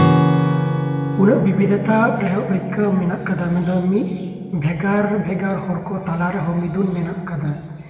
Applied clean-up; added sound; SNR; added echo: none; Acoustic guitar / Strum; 3 dB; reverberation time 2.6 s.